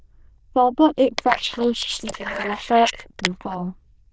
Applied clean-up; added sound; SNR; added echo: neural diffusion model UNIVERSE++.